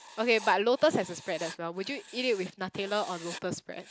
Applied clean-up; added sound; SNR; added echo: none; Writing; 18 dB; none.